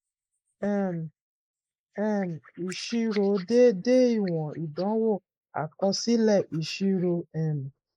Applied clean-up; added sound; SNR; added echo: neural mask model Resemble Enhance denoiser.